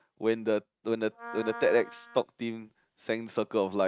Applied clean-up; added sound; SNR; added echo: neural mask model RNNoise.